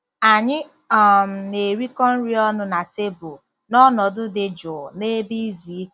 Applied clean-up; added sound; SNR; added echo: none; none; none; none.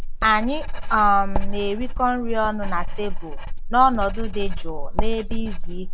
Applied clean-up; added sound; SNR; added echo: none; Writing; -2 dB; none.